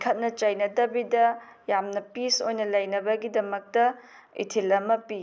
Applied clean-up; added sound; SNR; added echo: none; none; none; none.